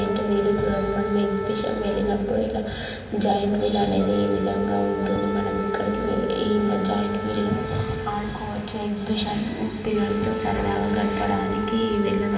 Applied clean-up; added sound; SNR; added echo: none; Wind instrument, woodwind instrument; 8 dB; reverberation time 2.7 s.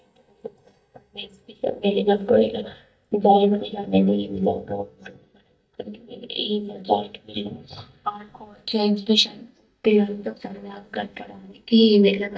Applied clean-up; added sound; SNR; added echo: neural mask model DeepFilterNet 3.